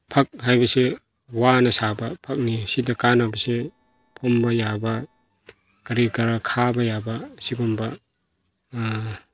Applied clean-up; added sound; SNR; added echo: neural separator model SepFormer DNS4.